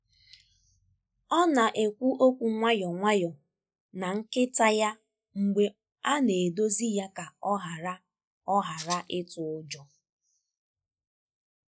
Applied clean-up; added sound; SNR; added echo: classical method log-MMSE.